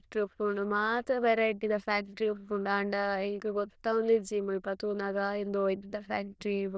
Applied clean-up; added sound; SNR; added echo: neural diffusion model UNIVERSE++.